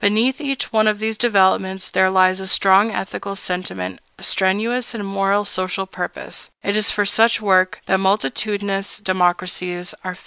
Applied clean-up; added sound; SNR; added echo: none; none; none; none.